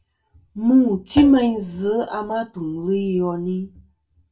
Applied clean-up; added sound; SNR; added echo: none; Thump, thud; 16 dB; reverberation time 0.2 s.